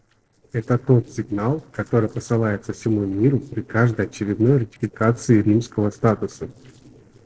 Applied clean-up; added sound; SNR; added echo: neural separator model SepFormer DNS4.